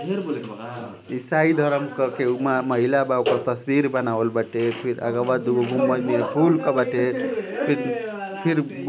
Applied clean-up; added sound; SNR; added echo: none; none; none; none.